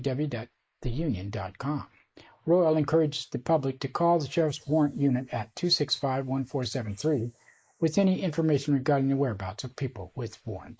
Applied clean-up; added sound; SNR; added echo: neural mask model Resemble Enhance denoiser.